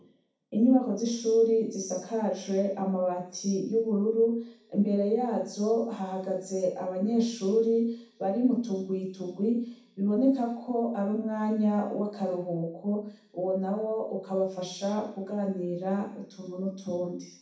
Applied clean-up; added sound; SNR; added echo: none; none; none; reverberation time 0.6 s.